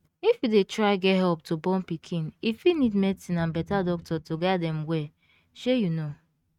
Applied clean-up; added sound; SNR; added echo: neural mask model RNNoise.